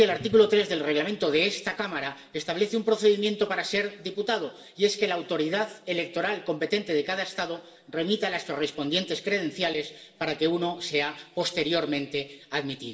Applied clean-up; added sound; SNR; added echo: none; none; none; reverberation time 1.6 s.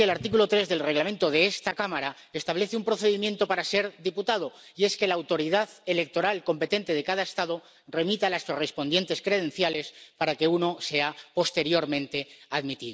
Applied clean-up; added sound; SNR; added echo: none; none; none; none.